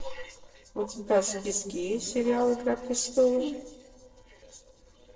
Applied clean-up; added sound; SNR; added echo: neural separator model SepFormer DNS4.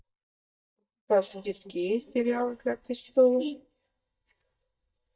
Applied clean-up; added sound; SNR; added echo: neural mask model DeepFilterNet 3.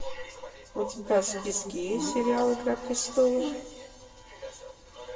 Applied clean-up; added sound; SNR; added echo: none; Brass instrument; 10 dB; reverberation time 1.2 s.